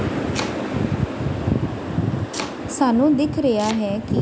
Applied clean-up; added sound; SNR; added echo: none; Domestic sounds, home sounds; 16 dB; none.